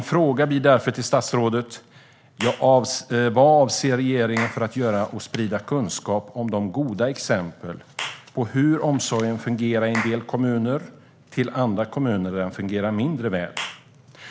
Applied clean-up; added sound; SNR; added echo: none; Clapping / Chirp, tweet; 17 dB; none.